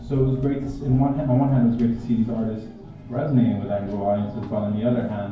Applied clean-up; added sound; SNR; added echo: none; Run; 18 dB; reverberation time 0.9 s.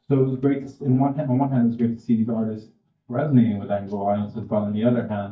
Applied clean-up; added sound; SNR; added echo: neural mask model DeepFilterNet 3.